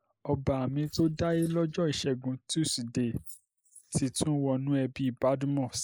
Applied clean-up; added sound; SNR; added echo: neural mask model Resemble Enhance denoiser.